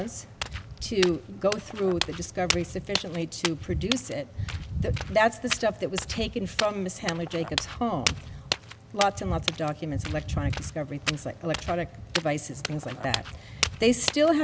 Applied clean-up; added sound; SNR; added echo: none; Walk, footsteps; 4 dB; none.